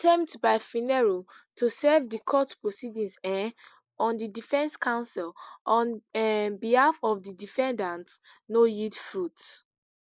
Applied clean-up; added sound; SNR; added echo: neural mask model Resemble Enhance denoiser.